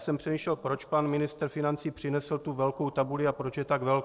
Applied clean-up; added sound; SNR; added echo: neural separator model SepFormer DNS4.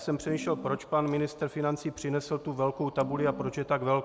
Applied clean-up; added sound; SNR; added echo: none; Piano; 9 dB; none.